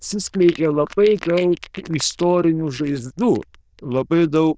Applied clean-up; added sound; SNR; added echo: neural diffusion model UNIVERSE++.